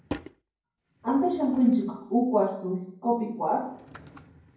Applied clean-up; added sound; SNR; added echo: none; Drawer open or close / Wood; 18 dB; reverberation time 0.9 s.